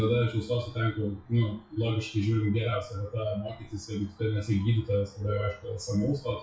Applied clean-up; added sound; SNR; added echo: classical method WPE with log-MMSE.